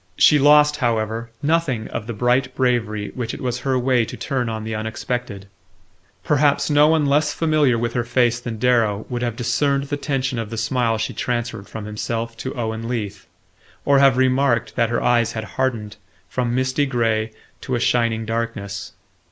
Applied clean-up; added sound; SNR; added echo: none; none; none; none.